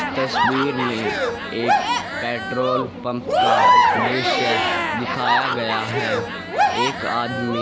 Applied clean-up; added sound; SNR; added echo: none; Crowd / Cheering; -5 dB; none.